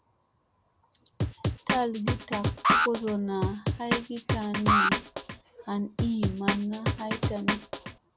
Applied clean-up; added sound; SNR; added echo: none; Alarm + Drum; -4 dB; none.